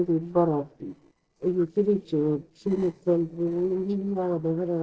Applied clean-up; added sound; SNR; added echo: neural separator model SepFormer DNS4.